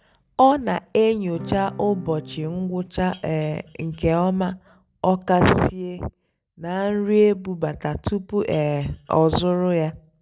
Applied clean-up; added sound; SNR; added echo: none; Acoustic guitar / Strum + Dishes, pots, and pans; 19 dB; none.